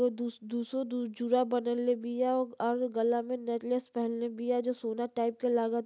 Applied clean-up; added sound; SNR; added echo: none; none; none; none.